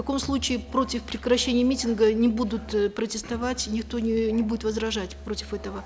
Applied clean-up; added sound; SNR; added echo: none; Musical instrument; 16 dB; none.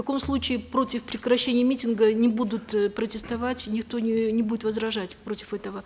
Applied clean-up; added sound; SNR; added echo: none; none; none; none.